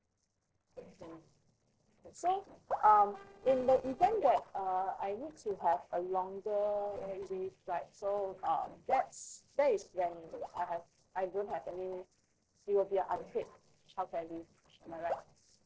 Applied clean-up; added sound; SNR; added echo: neural separator model SepFormer DNS4.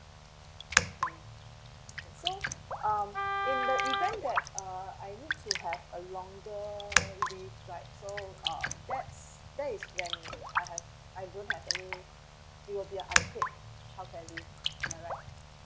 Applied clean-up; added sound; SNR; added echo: none; Wind instrument, woodwind instrument + Raindrop; -5 dB; none.